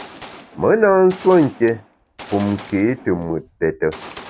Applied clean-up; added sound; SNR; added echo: none; Gunshot, gunfire; 19 dB; none.